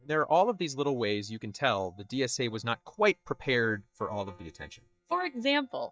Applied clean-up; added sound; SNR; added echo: neural mask model DeepFilterNet 3.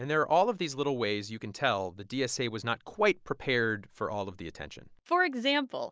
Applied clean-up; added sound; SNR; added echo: none; none; none; none.